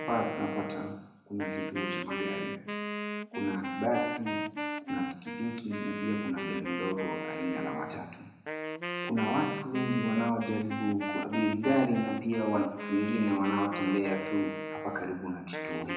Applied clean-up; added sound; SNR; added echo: none; Wind instrument, woodwind instrument; 4 dB; reverberation time 0.9 s.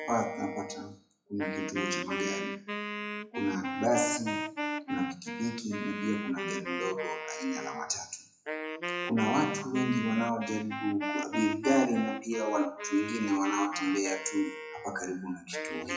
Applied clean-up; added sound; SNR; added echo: classical method WPE with log-MMSE.